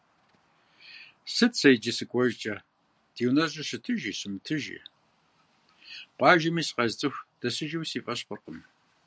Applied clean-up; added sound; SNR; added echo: none; none; none; none.